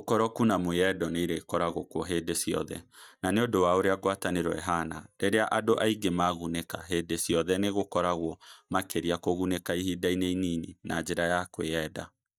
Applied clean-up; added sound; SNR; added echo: neural mask model DeepFilterNet 3.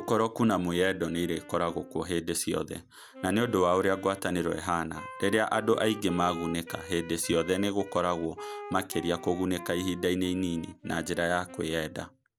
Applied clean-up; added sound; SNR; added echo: none; Wind instrument, woodwind instrument; 16 dB; none.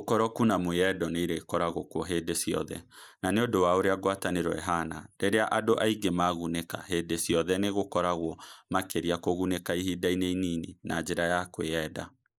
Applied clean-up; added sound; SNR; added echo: neural mask model Resemble Enhance denoiser.